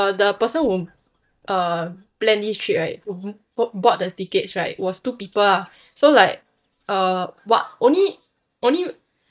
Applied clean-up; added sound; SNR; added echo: neural mask model DeepFilterNet 3.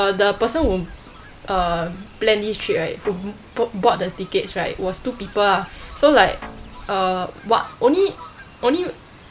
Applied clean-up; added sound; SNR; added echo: none; Guitar + Fowl; 16 dB; none.